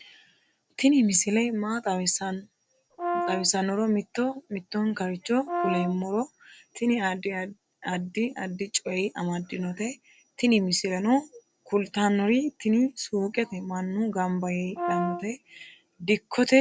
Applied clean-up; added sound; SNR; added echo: none; Brass instrument; 5 dB; none.